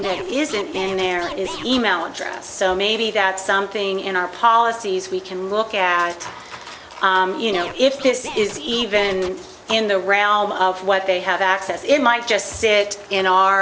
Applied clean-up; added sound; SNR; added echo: none; Scratching (performance technique); 13 dB; none.